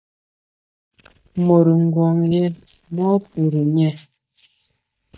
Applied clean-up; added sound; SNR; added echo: neural mask model DeepFilterNet 3.